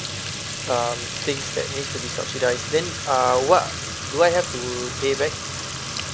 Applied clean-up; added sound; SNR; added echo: none; Fill (with liquid) / Trickle, dribble / Sink (filling or washing); 6 dB; none.